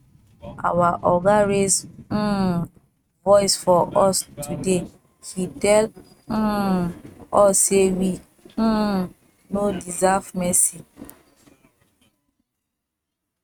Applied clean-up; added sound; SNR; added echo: neural mask model RNNoise.